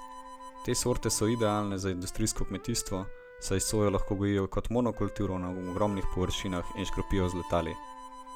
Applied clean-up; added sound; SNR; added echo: none; Harmonica + Wind instrument, woodwind instrument; 15 dB; none.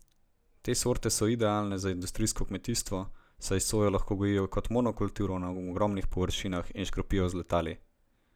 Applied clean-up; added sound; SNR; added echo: none; none; none; none.